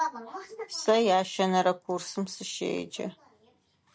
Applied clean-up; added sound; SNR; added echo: none; none; none; none.